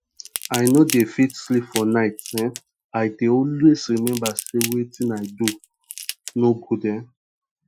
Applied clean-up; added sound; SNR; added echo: classical method Wiener filter.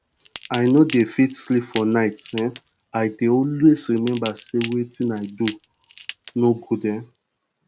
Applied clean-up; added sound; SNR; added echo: none; Crackle / Crushing; 12 dB; none.